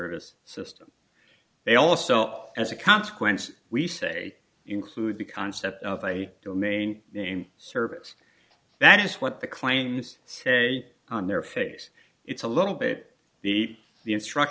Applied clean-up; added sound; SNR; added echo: none; none; none; none.